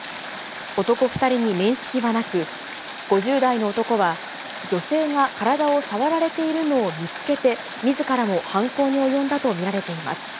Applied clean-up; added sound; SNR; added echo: none; Water; 7 dB; none.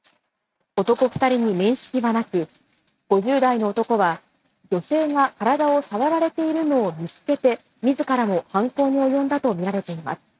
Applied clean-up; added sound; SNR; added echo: neural mask model RNNoise.